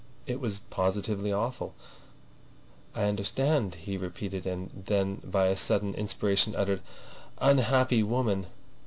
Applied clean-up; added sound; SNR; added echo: none; none; none; none.